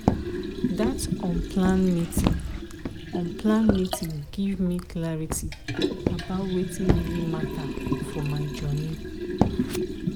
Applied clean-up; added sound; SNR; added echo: none; Walk, footsteps + Liquid; 0 dB; none.